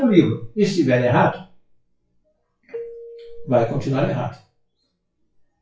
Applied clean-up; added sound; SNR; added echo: classical method WPE with log-MMSE.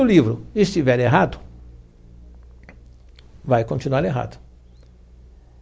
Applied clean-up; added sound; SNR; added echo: none; none; none; none.